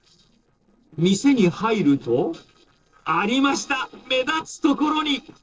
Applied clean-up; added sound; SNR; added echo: neural separator model SepFormer DNS4.